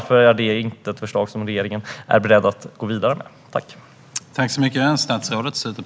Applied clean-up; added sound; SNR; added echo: none; none; none; none.